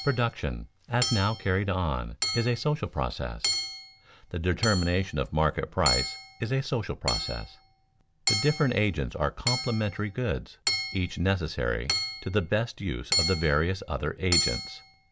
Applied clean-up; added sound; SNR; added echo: none; Hammer / Chink, clink; 6 dB; none.